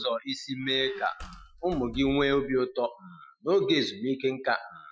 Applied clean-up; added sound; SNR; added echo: classical method Wiener filter.